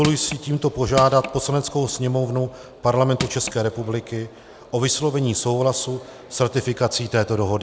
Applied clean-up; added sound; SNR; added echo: none; Crushing; 11 dB; none.